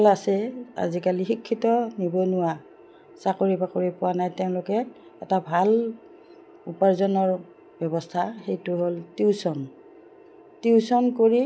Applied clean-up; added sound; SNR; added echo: none; none; none; none.